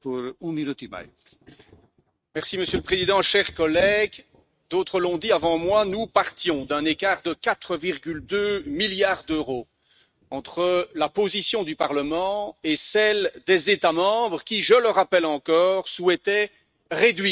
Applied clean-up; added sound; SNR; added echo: neural mask model RNNoise.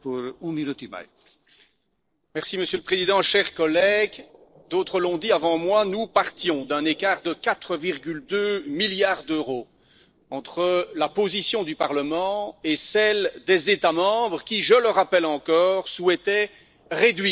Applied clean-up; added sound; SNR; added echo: neural separator model SepFormer DNS4.